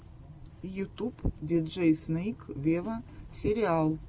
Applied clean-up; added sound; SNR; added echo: none; none; none; none.